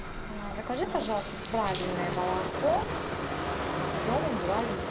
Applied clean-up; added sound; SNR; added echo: none; Bathtub (filling or washing); 0 dB; none.